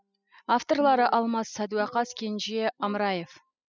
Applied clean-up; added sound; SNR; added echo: classical method spectral subtraction.